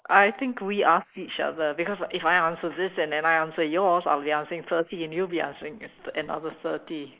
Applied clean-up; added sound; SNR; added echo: neural mask model Resemble Enhance denoiser.